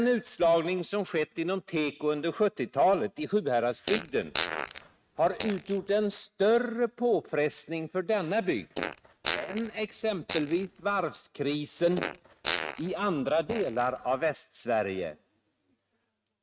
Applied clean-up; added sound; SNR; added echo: neural mask model RNNoise.